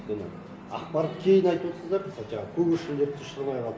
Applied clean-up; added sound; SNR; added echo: none; none; none; none.